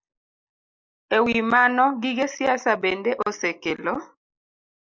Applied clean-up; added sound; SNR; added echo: neural mask model Resemble Enhance denoiser.